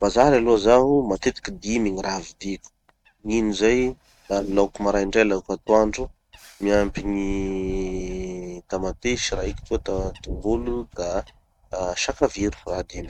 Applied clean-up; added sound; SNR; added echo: neural mask model RNNoise.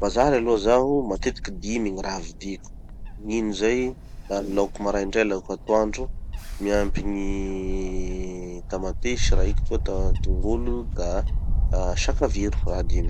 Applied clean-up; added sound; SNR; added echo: none; Wind / Bird; -1 dB; none.